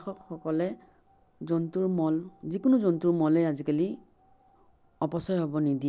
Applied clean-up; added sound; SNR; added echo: none; none; none; none.